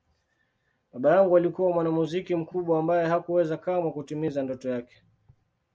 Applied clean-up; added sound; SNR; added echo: none; none; none; none.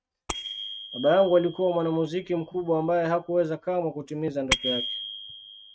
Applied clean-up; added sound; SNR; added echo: neural mask model RNNoise.